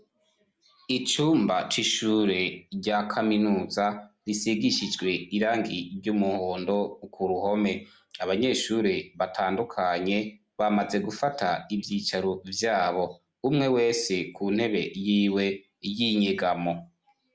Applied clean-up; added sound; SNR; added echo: none; none; none; none.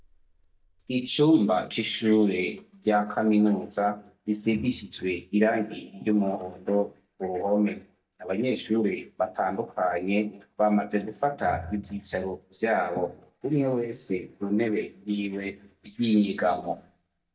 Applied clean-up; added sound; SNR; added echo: neural mask model DeepFilterNet 3.